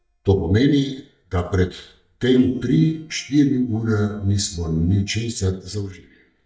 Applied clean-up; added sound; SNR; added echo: neural mask model DeepFilterNet 3.